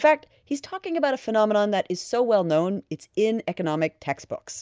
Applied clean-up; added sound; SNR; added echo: none; none; none; none.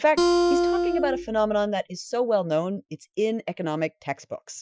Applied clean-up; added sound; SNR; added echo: classical method Wiener filter.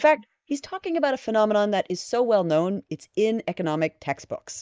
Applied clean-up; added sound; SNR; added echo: neural mask model Resemble Enhance denoiser.